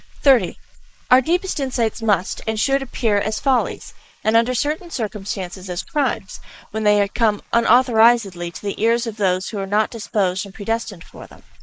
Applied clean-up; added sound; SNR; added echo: neural mask model Resemble Enhance denoiser.